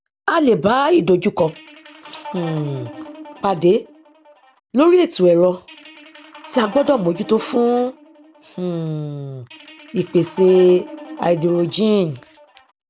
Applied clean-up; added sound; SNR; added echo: none; Guitar; 18 dB; none.